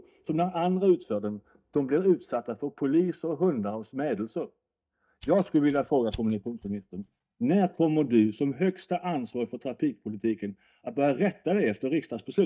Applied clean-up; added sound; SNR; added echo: neural mask model DeepFilterNet 3.